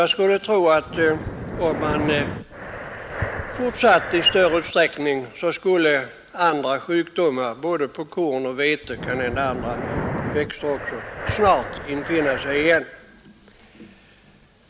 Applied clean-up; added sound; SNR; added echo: none; Breathing; 7 dB; none.